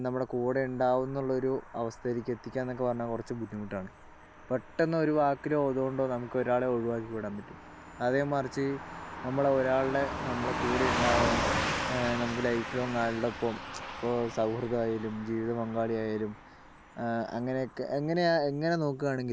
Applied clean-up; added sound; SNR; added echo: none; Car passing by / Truck; 7 dB; none.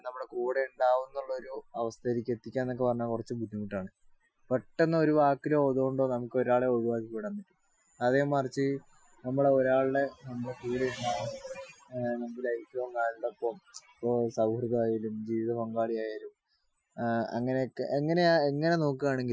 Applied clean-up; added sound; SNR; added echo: classical method Wiener filter.